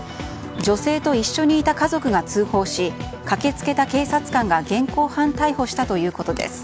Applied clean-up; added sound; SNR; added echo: none; Crack / Crackle; 19 dB; none.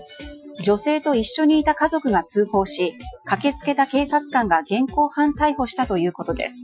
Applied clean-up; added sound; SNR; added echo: classical method Wiener filter.